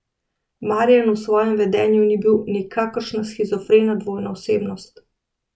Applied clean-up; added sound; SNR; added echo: none; none; none; none.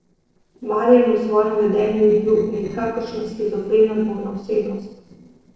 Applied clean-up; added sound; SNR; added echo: neural separator model SepFormer DNS4.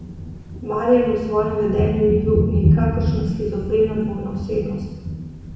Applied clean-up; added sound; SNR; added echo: none; Thunder; 1 dB; reverberation time 1.1 s.